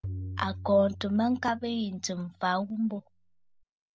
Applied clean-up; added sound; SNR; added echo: none; Tabla; 13 dB; none.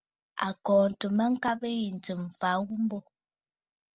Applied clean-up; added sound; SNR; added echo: none; none; none; none.